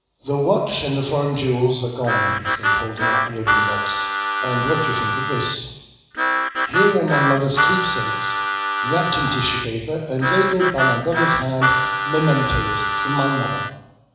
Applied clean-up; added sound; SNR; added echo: none; Harmonica; -1 dB; reverberation time 1.0 s.